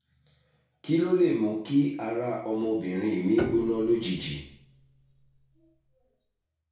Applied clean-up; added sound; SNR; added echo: none; Piano; 12 dB; reverberation time 0.6 s.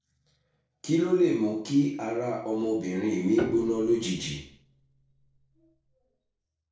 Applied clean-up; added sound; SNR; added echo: neural separator model SepFormer DNS4.